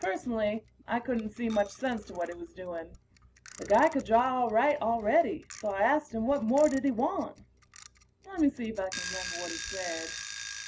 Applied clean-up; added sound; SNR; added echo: none; Alarm / Clock; 15 dB; none.